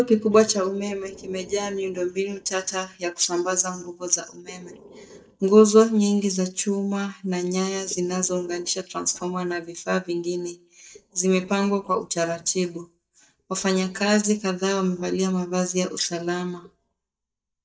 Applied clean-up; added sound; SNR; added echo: neural mask model DeepFilterNet 3.